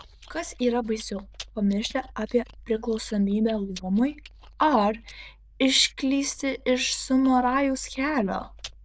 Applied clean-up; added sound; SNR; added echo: neural diffusion model UNIVERSE++.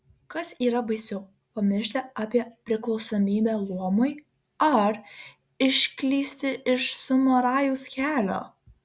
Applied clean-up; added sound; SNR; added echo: none; none; none; none.